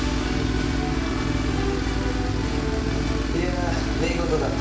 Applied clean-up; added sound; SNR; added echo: none; Tools; -4 dB; reverberation time 0.4 s.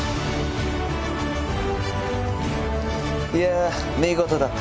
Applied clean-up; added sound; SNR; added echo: none; none; none; none.